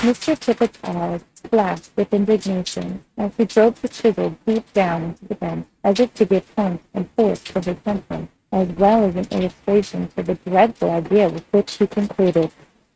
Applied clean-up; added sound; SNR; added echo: neural mask model RNNoise.